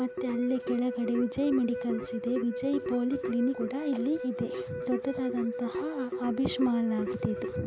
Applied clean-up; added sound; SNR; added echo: none; Keyboard (musical); 6 dB; none.